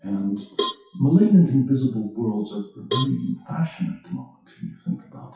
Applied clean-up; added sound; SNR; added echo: classical method WPE with log-MMSE.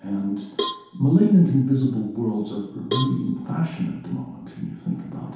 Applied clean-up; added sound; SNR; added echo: none; Cowbell; 11 dB; reverberation time 0.8 s.